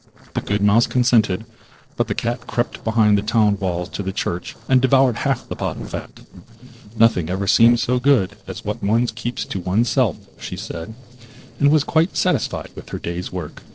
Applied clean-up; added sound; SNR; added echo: neural separator model SepFormer DNS4.